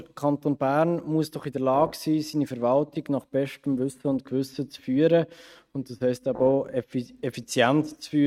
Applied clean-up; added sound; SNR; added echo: neural mask model RNNoise.